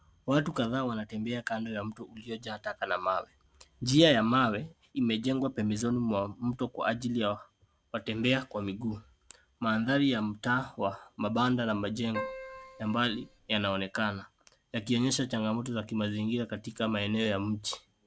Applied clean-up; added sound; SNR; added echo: none; Keyboard (musical); 11 dB; none.